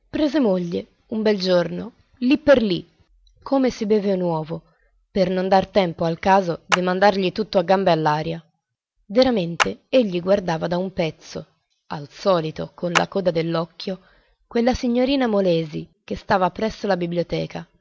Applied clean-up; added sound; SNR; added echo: none; Clapping; 8 dB; none.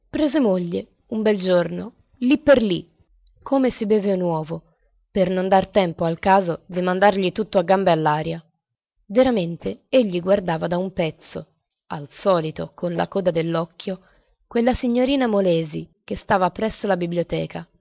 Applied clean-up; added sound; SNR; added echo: neural separator model SepFormer DNS4.